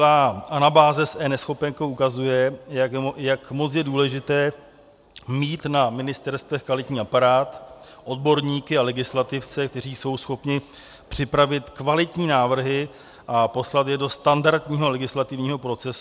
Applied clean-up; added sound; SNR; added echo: none; none; none; none.